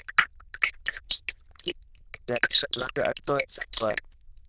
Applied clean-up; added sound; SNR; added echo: neural diffusion model UNIVERSE++.